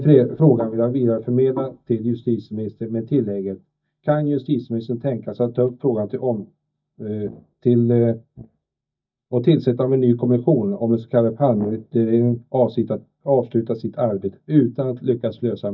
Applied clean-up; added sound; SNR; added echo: neural mask model DeepFilterNet 3.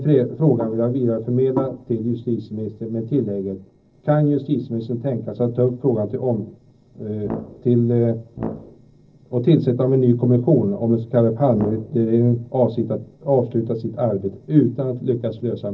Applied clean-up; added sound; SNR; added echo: neural separator model SepFormer DNS4.